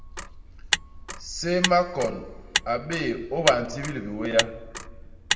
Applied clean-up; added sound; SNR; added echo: none; Motor vehicle (road); 4 dB; reverberation time 1.3 s.